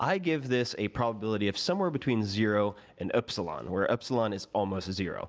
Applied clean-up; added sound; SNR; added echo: none; none; none; none.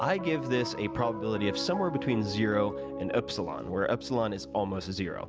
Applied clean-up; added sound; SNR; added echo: none; Piano; 8 dB; none.